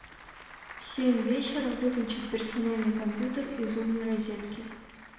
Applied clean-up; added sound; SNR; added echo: none; Applause / Crowd; 15 dB; reverberation time 1.2 s.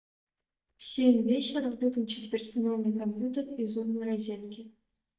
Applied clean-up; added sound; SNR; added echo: neural mask model DeepFilterNet 3.